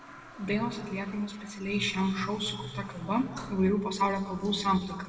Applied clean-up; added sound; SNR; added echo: none; Toilet flush; 19 dB; reverberation time 1.6 s.